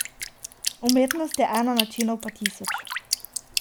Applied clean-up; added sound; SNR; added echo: none; Drip; 4 dB; none.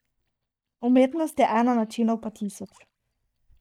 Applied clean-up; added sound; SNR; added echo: neural mask model DeepFilterNet 3.